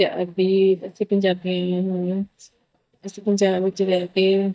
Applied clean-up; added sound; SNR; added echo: neural mask model DeepFilterNet 3.